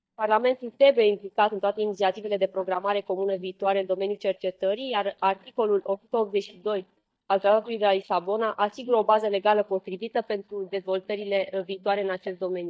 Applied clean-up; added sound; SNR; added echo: neural mask model DeepFilterNet 3.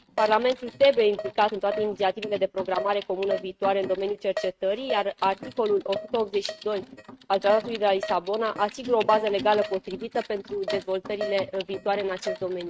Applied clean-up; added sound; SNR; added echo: neural mask model RNNoise.